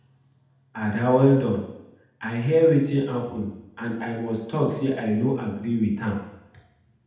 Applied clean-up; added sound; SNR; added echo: none; none; none; reverberation time 0.8 s.